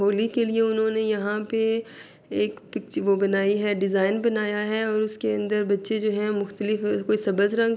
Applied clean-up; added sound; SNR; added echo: none; none; none; none.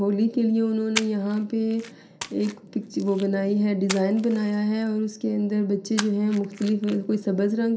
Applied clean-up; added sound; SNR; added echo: none; Splash, splatter; 15 dB; reverberation time 0.3 s.